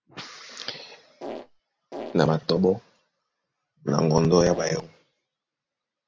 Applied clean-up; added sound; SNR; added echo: none; Fart; 10 dB; none.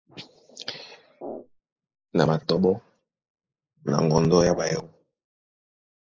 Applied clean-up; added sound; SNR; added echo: neural mask model Resemble Enhance denoiser.